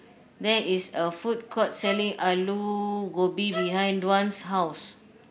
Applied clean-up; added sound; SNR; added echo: none; Bowed string instrument; 11 dB; none.